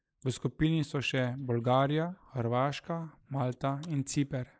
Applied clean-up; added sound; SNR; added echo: neural mask model Resemble Enhance denoiser.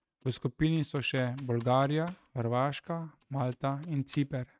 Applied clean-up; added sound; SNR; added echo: neural mask model RNNoise.